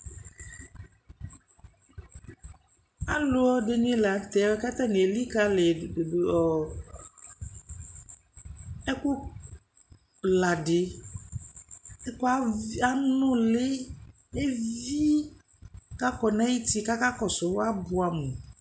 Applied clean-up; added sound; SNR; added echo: none; none; none; none.